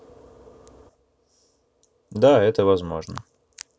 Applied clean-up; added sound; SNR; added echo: none; none; none; none.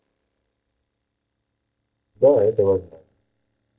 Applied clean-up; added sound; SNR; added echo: neural mask model DeepFilterNet 3.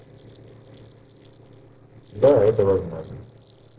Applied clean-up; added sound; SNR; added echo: neural separator model SepFormer DNS4.